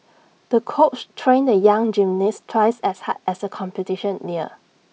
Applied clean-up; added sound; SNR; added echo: none; none; none; none.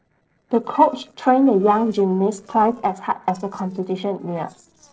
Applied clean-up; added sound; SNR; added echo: neural separator model SepFormer DNS4.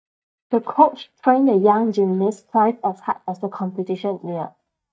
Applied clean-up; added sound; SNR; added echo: neural mask model DeepFilterNet 3.